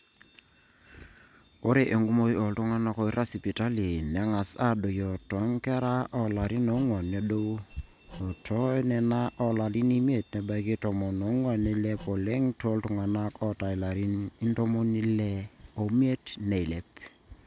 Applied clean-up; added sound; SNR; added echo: none; Hammer; 17 dB; none.